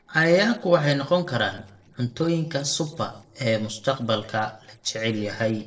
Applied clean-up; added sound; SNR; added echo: neural separator model SepFormer DNS4.